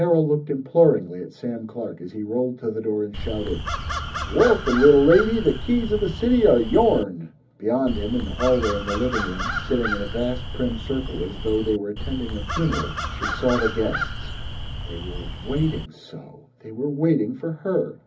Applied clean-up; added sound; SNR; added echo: none; Crow; 6 dB; reverberation time 0.4 s.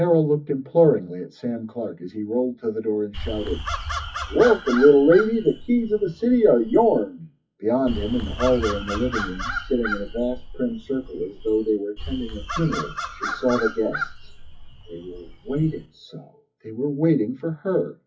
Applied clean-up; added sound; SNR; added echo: classical method WPE with log-MMSE.